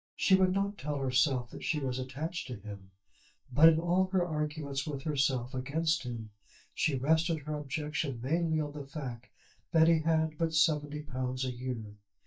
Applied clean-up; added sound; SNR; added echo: neural mask model DeepFilterNet 3.